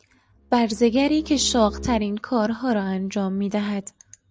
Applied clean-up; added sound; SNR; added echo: none; Bowed string instrument; 15 dB; none.